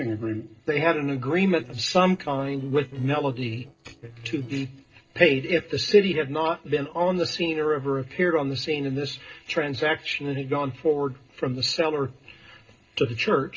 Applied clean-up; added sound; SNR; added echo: neural separator model SepFormer DNS4.